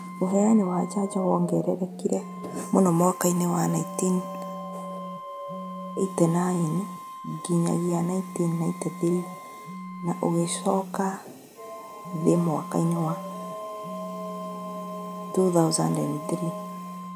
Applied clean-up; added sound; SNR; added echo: none; Wind instrument, woodwind instrument + Telephone; 11 dB; none.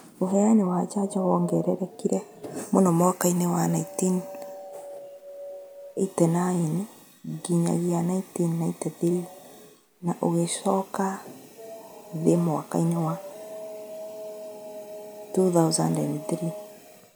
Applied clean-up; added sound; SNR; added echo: none; none; none; none.